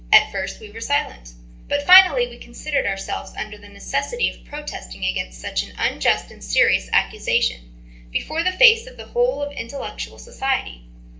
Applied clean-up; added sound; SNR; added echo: none; none; none; reverberation time 0.3 s.